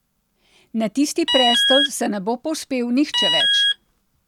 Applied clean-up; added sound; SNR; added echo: none; Alarm; -3 dB; none.